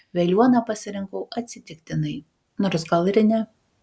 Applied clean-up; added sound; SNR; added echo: none; none; none; none.